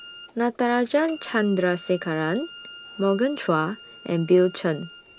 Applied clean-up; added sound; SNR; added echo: none; Bowed string instrument; 19 dB; none.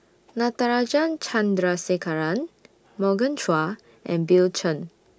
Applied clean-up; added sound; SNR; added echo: none; none; none; none.